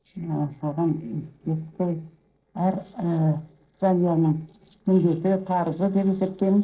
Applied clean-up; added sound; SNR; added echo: neural separator model SepFormer DNS4.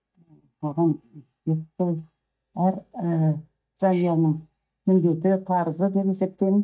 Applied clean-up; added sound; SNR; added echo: neural mask model DeepFilterNet 3.